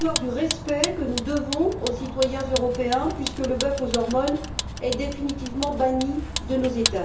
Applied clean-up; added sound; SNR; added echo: none; Vehicle; 6 dB; reverberation time 0.7 s.